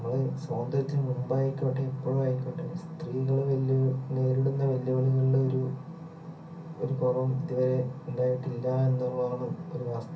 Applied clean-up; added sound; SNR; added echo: none; none; none; reverberation time 0.3 s.